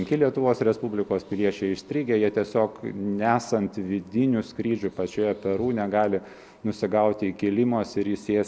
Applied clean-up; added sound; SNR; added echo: none; none; none; none.